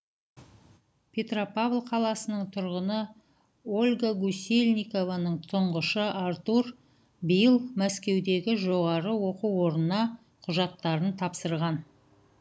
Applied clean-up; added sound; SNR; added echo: none; none; none; none.